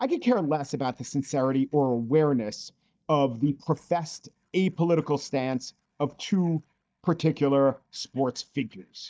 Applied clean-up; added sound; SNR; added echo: neural mask model DeepFilterNet 3.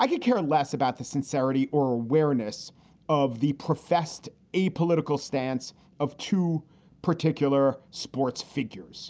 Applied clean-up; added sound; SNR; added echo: none; none; none; none.